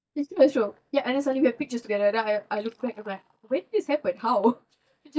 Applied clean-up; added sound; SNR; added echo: neural mask model DeepFilterNet 3.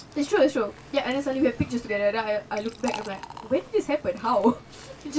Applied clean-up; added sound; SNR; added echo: none; Liquid; 16 dB; reverberation time 0.1 s.